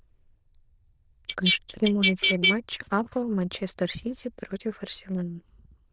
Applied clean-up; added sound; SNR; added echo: neural diffusion model UNIVERSE++.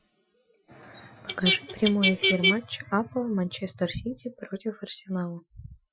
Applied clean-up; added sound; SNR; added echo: classical method Wiener filter.